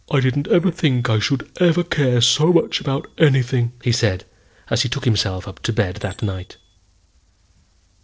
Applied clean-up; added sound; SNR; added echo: neural separator model SepFormer DNS4.